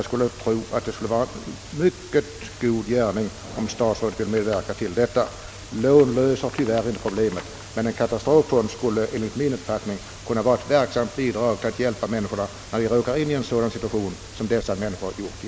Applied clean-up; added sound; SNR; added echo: none; none; none; none.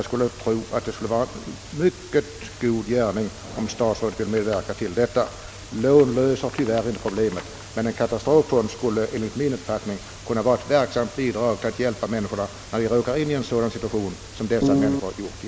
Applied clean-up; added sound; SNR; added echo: none; Piano; -4 dB; none.